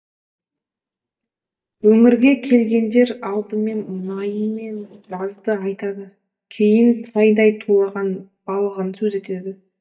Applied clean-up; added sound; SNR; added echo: neural mask model DeepFilterNet 3.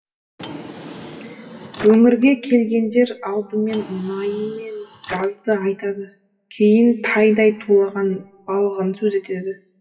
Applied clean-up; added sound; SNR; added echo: classical method WPE with log-MMSE.